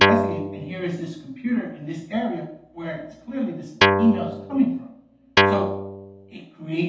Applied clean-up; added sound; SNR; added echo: none; Guitar; -5 dB; reverberation time 2.2 s.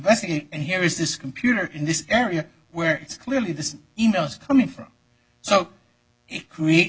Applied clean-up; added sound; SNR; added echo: none; none; none; none.